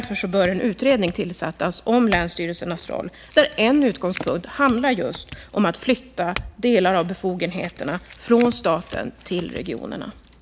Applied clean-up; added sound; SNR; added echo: none; Chink, clink / Domestic sounds, home sounds; 17 dB; none.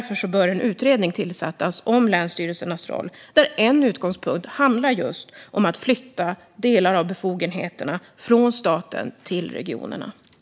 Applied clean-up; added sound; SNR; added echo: none; none; none; none.